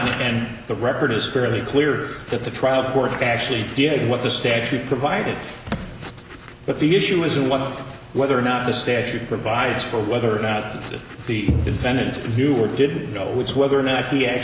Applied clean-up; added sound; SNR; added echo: none; Writing; 19 dB; none.